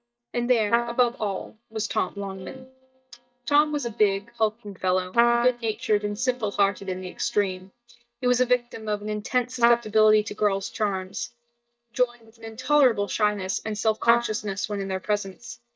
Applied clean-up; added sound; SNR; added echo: neural mask model DeepFilterNet 3.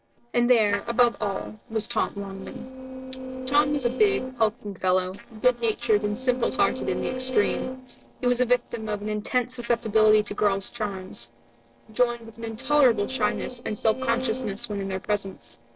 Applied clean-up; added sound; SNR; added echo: neural separator model SepFormer DNS4.